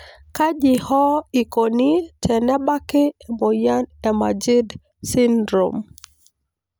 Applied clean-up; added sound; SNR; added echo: none; none; none; none.